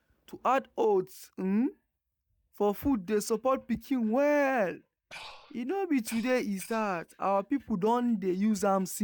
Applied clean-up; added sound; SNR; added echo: neural mask model DeepFilterNet 3.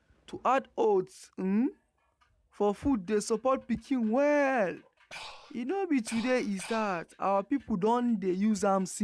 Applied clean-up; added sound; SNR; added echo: none; Breathing; 16 dB; none.